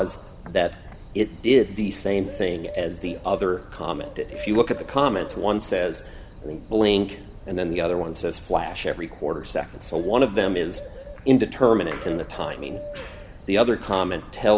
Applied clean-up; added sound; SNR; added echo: none; Bird; 15 dB; none.